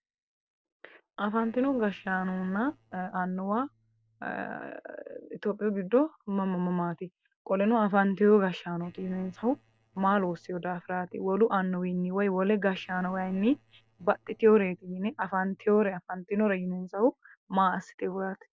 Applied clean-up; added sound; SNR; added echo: neural separator model SepFormer DNS4.